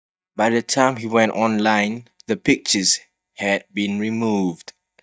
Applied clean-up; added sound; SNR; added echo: neural mask model DeepFilterNet 3.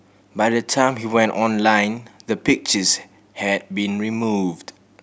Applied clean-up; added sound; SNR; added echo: none; none; none; none.